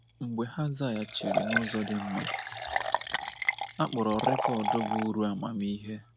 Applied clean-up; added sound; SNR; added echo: none; Liquid; 0 dB; none.